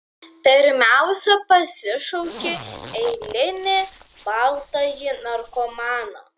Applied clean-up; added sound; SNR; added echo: none; Zipper (clothing); 17 dB; none.